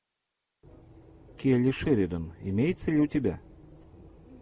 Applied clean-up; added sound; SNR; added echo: none; none; none; none.